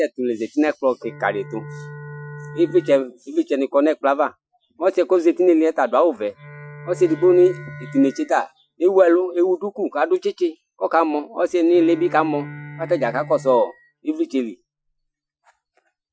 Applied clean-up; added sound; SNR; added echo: classical method Wiener filter.